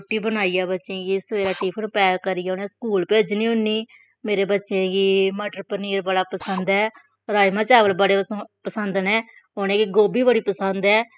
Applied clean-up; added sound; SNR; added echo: classical method spectral subtraction.